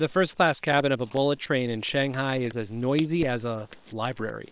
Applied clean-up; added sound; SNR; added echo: neural separator model SepFormer WHAM!.